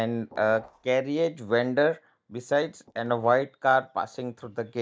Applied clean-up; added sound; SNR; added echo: neural mask model DeepFilterNet 3.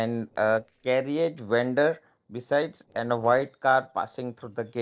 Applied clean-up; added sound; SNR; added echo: neural separator model SepFormer DNS4.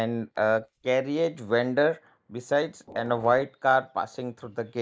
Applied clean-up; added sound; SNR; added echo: neural mask model Resemble Enhance denoiser.